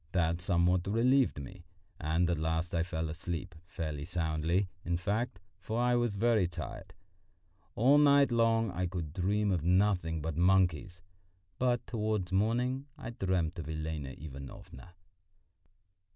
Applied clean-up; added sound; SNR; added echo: none; none; none; none.